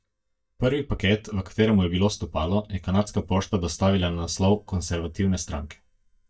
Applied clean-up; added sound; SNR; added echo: neural mask model DeepFilterNet 3.